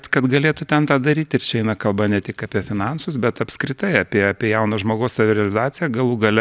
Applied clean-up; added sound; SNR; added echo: none; none; none; none.